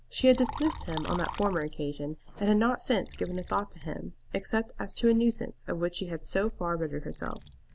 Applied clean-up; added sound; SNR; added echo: none; Liquid; 15 dB; none.